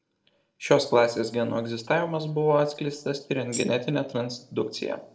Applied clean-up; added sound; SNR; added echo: neural separator model SepFormer DNS4.